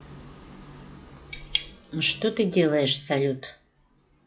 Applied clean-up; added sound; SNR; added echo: classical method log-MMSE.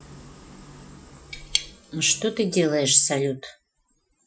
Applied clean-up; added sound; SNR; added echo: classical method Wiener filter.